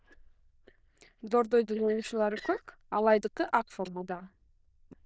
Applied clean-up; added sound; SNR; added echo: neural diffusion model UNIVERSE++.